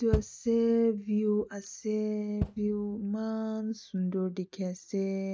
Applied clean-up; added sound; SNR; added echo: neural mask model RNNoise.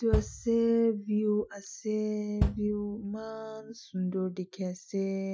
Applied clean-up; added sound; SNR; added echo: classical method Wiener filter.